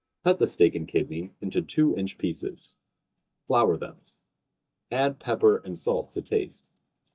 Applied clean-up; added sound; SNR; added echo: neural mask model DeepFilterNet 3.